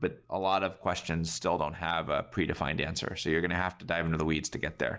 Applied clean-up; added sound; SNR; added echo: none; none; none; none.